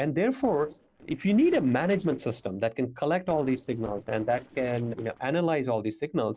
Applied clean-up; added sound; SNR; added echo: neural separator model SepFormer DNS4.